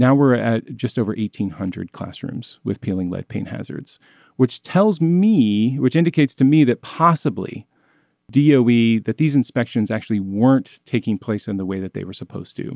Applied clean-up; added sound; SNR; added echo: none; none; none; none.